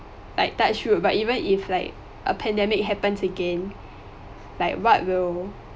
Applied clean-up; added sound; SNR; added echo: none; none; none; none.